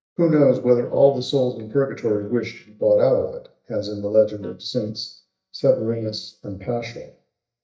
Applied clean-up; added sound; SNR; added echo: neural mask model DeepFilterNet 3.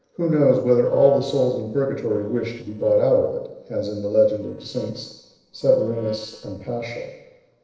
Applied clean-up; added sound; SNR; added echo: neural separator model SepFormer DNS4.